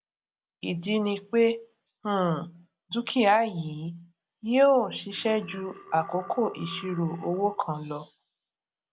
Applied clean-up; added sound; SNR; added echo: none; Burping, eructation; 18 dB; none.